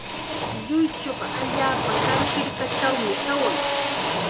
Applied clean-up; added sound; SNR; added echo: none; Drill; -3 dB; reverberation time 1.0 s.